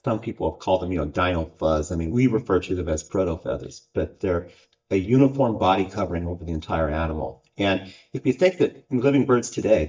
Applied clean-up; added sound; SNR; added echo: neural mask model DeepFilterNet 3.